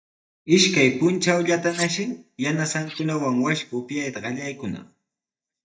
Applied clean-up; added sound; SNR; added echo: neural mask model DeepFilterNet 3.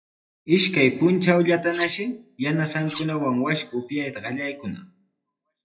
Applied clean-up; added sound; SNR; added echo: classical method WPE with log-MMSE.